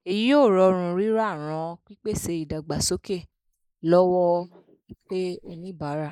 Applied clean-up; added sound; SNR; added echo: neural mask model Resemble Enhance denoiser.